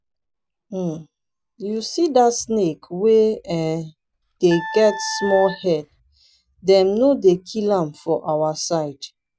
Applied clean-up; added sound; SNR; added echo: none; Wind instrument, woodwind instrument; 10 dB; none.